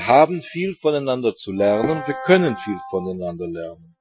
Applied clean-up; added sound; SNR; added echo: classical method Wiener filter.